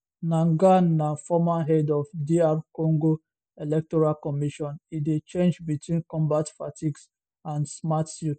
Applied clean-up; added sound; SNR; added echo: none; none; none; none.